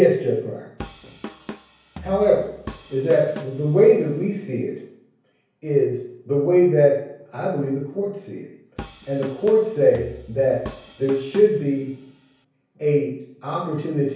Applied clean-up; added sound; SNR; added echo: none; Drum kit; 17 dB; reverberation time 0.6 s.